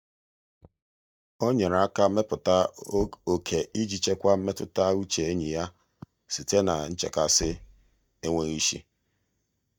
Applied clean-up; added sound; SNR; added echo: neural mask model DeepFilterNet 3.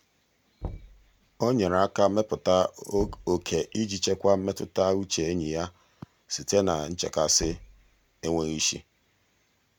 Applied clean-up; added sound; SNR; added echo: none; Knock; 17 dB; none.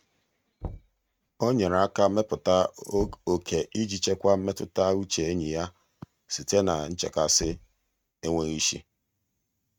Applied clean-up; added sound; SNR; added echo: neural mask model RNNoise.